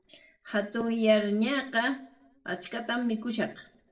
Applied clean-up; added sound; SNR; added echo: neural separator model SepFormer DNS4.